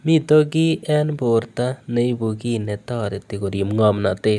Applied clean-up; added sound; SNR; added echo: none; none; none; none.